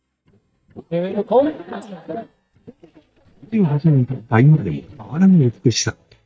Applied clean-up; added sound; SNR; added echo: neural mask model DeepFilterNet 3.